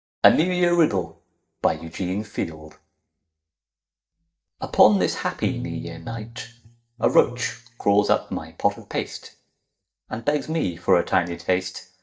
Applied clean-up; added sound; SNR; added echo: neural mask model DeepFilterNet 3.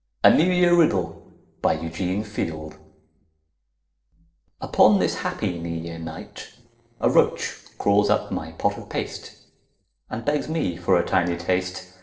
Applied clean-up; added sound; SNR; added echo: neural separator model SepFormer DNS4.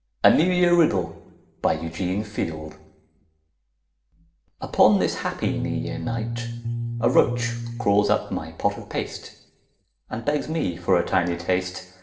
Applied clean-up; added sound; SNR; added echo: none; Bass guitar; 4 dB; reverberation time 0.7 s.